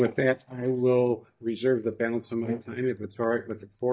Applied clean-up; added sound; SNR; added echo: neural mask model DeepFilterNet 3.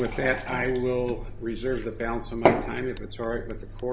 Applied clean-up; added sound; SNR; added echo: none; Fill (with liquid) / Glass / Water; 2 dB; reverberation time 0.5 s.